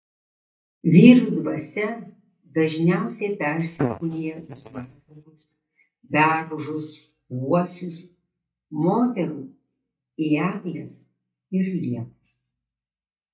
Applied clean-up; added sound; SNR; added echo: neural mask model DeepFilterNet 3.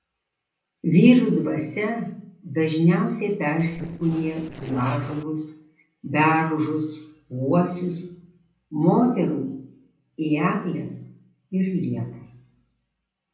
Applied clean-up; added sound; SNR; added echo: neural separator model SepFormer DNS4.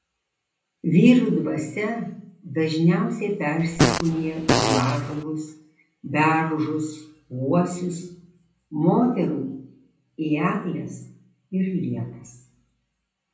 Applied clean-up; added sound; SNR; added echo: none; Fart; -1 dB; reverberation time 0.6 s.